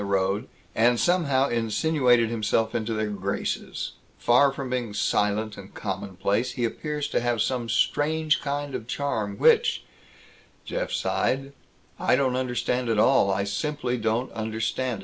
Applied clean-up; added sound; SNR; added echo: none; none; none; none.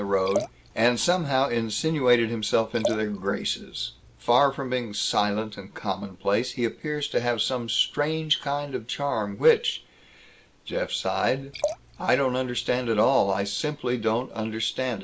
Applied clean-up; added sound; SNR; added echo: none; Liquid; 11 dB; none.